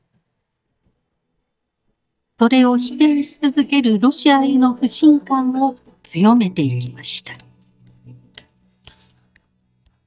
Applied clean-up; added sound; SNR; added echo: neural mask model DeepFilterNet 3.